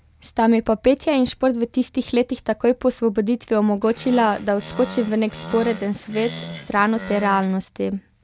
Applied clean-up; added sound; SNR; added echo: none; Animal; 14 dB; none.